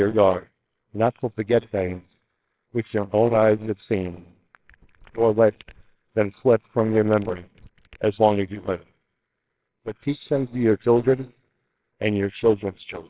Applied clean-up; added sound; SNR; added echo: neural separator model SepFormer WHAMR!.